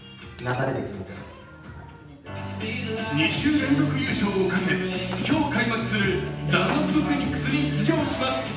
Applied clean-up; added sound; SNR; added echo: none; Shatter; 16 dB; reverberation time 0.9 s.